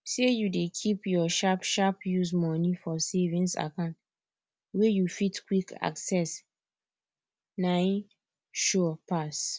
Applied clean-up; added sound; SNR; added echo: none; none; none; none.